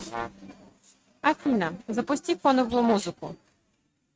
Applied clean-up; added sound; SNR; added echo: neural mask model RNNoise.